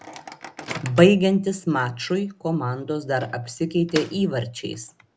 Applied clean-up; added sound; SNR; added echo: none; Microwave oven; 17 dB; none.